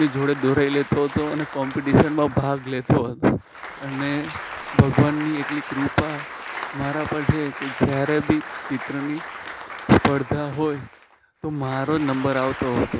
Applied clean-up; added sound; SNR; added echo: none; Applause; 12 dB; none.